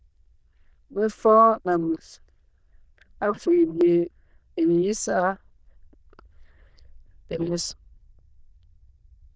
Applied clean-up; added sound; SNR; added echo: neural diffusion model UNIVERSE++.